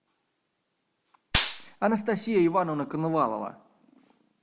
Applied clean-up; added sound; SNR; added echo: none; Gunshot, gunfire; -4 dB; none.